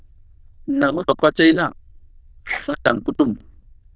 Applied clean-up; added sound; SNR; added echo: neural diffusion model UNIVERSE++.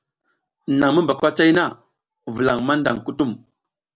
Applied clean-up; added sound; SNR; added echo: none; none; none; none.